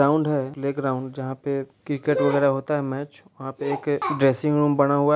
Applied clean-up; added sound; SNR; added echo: none; none; none; none.